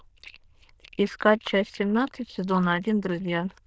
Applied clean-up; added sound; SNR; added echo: neural diffusion model UNIVERSE++.